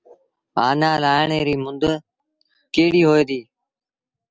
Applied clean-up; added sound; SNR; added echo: none; none; none; none.